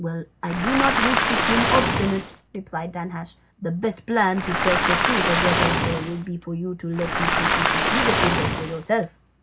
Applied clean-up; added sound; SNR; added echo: none; Waves, surf; -4 dB; none.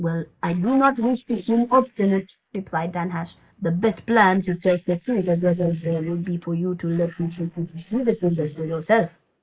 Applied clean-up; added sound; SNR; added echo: neural mask model Resemble Enhance denoiser.